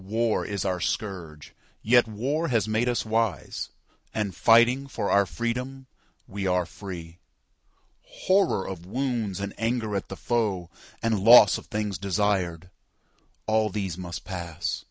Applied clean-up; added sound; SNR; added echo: none; none; none; none.